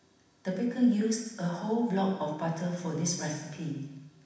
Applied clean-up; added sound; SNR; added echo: none; none; none; reverberation time 1.1 s.